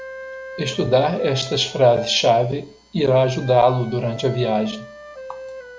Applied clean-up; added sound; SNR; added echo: none; Wind instrument, woodwind instrument; 17 dB; none.